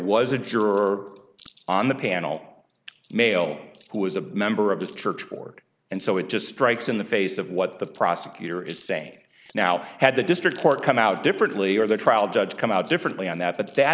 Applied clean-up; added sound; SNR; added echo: none; Wind chime; 8 dB; none.